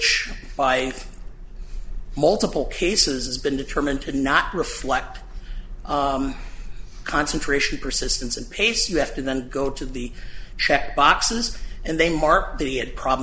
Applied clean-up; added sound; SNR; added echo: none; none; none; none.